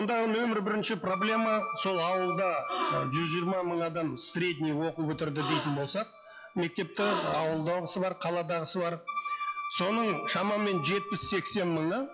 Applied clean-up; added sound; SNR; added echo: classical method log-MMSE.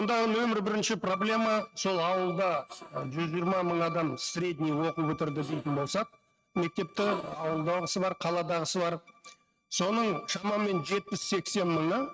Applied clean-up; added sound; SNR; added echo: neural mask model RNNoise.